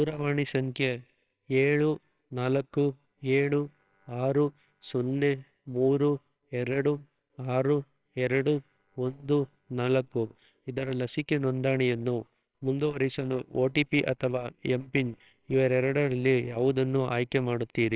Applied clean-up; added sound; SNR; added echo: neural separator model SepFormer WHAMR!.